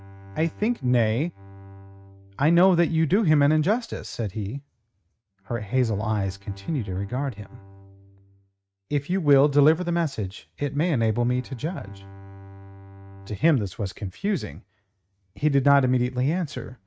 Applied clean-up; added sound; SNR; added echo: neural mask model RNNoise.